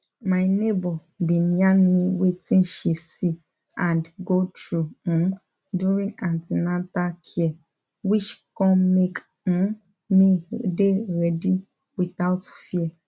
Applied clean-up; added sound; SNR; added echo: none; none; none; none.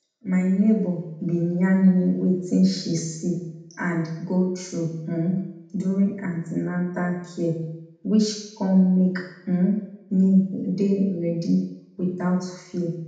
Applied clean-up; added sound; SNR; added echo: none; none; none; reverberation time 0.8 s.